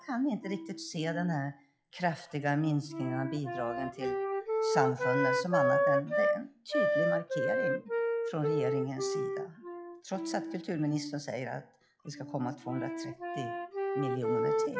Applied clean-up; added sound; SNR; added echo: classical method log-MMSE.